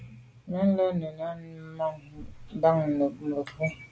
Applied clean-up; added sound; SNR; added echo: none; none; none; none.